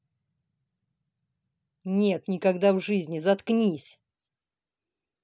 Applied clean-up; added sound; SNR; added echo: none; none; none; none.